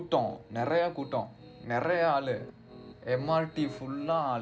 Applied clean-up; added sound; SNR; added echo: none; Piano; 17 dB; none.